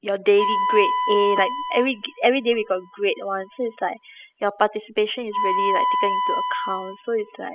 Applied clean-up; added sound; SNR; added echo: classical method spectral subtraction.